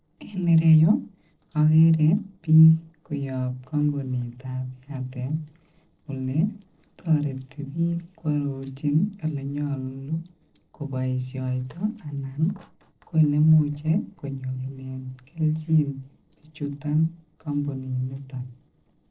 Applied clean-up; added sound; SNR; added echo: neural separator model SepFormer DNS4.